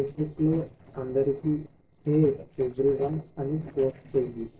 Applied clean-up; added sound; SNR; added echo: neural separator model SepFormer DNS4.